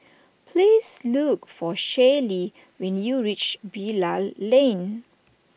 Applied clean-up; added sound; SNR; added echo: none; none; none; none.